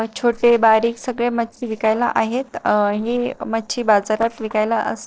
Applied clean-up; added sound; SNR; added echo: neural separator model SepFormer DNS4.